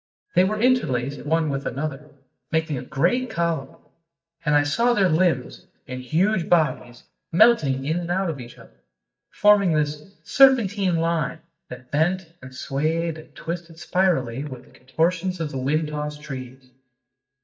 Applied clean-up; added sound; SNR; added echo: neural mask model DeepFilterNet 3.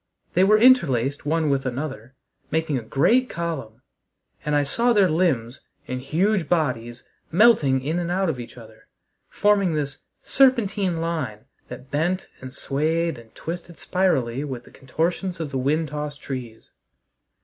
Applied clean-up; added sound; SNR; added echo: none; none; none; none.